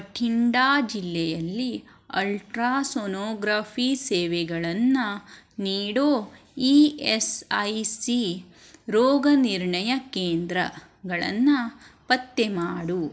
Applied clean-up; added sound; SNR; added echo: none; none; none; none.